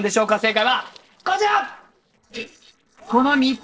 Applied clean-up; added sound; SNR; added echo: neural separator model SepFormer DNS4.